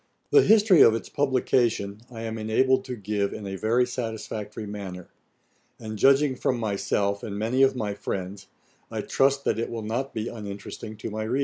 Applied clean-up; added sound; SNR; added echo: none; none; none; none.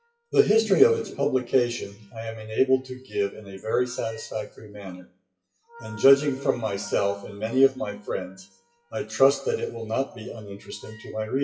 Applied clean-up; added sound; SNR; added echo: classical method WPE with log-MMSE.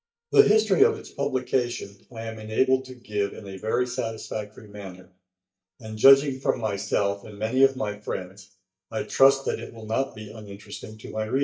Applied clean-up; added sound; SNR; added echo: neural mask model DeepFilterNet 3.